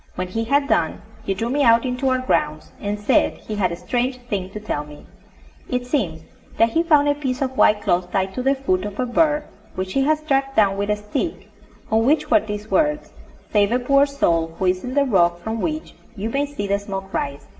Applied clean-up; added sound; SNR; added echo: none; none; none; reverberation time 1.6 s.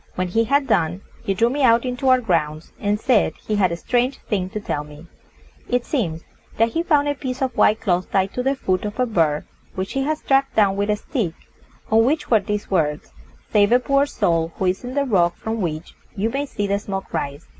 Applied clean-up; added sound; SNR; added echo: none; none; none; none.